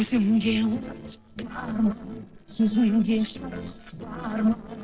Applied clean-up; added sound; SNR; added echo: neural separator model SepFormer DNS4.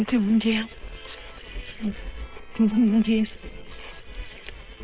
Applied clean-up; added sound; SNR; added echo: neural separator model SepFormer WHAM!.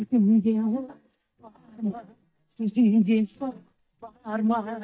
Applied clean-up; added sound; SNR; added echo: neural mask model DeepFilterNet 3.